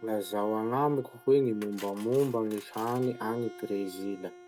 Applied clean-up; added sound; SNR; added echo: none; Cutlery, silverware + Bowed string instrument; 19 dB; none.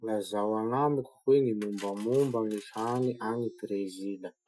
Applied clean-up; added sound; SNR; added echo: classical method Wiener filter.